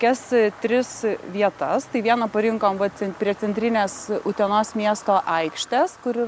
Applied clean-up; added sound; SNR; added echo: none; none; none; none.